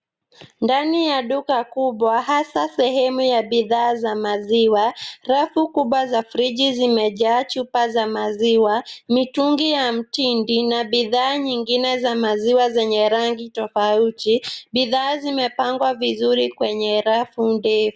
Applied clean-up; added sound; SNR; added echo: none; none; none; none.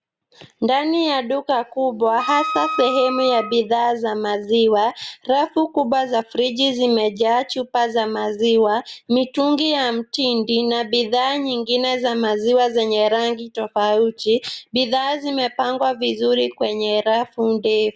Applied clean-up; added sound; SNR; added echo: none; Wind instrument, woodwind instrument; 8 dB; none.